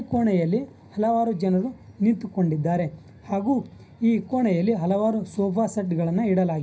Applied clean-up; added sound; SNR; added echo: none; none; none; reverberation time 0.4 s.